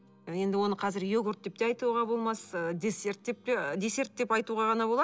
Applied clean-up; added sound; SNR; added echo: none; none; none; none.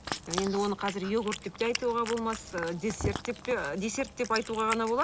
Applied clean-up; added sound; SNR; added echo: none; Cat; 8 dB; none.